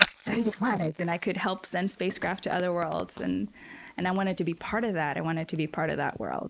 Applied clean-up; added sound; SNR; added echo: neural mask model Resemble Enhance denoiser.